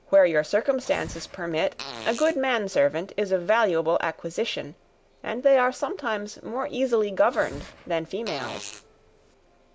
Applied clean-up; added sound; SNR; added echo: none; Fart; 16 dB; none.